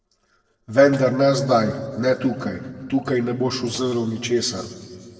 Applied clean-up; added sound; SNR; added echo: neural separator model SepFormer DNS4.